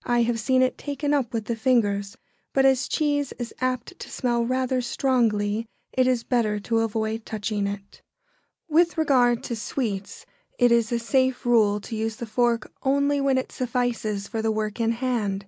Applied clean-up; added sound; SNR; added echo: none; none; none; none.